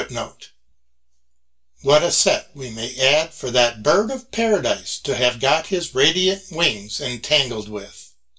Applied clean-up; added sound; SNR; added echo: none; none; none; reverberation time 0.2 s.